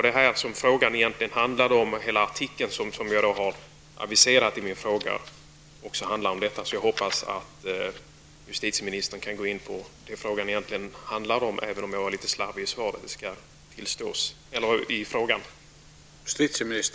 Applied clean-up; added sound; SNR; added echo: none; none; none; none.